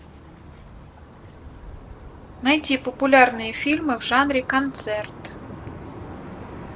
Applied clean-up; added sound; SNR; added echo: none; Chirp, tweet; 14 dB; none.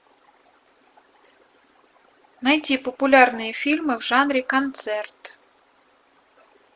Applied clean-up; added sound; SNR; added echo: none; none; none; none.